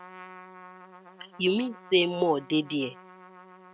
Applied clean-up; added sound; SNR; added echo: none; Trumpet; 19 dB; none.